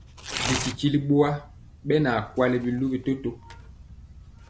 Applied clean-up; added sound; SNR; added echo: none; Tearing; 11 dB; none.